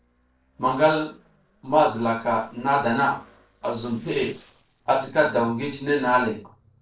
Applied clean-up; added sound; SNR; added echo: neural separator model SepFormer DNS4.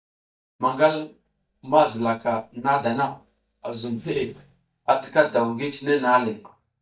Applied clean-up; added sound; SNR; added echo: neural mask model DeepFilterNet 3.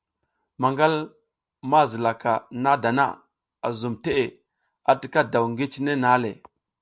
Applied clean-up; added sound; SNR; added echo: none; none; none; none.